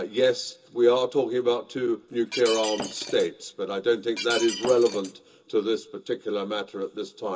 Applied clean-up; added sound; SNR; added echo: none; Shatter; 10 dB; reverberation time 0.2 s.